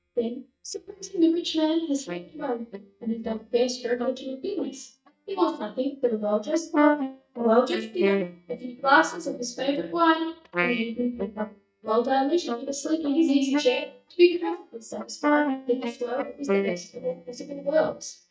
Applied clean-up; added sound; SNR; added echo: neural mask model DeepFilterNet 3.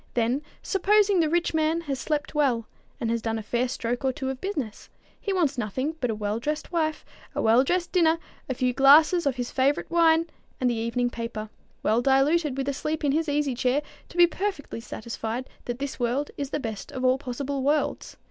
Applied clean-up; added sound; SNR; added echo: none; none; none; none.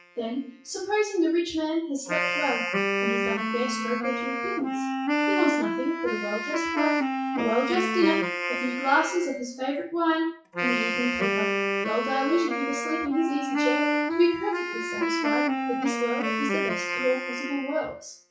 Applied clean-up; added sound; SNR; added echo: classical method WPE with log-MMSE.